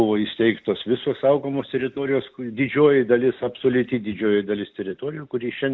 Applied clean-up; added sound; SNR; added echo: none; none; none; none.